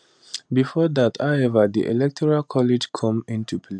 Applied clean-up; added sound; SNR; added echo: none; none; none; none.